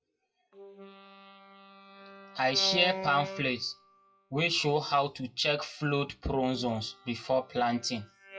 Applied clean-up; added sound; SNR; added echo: classical method WPE with log-MMSE.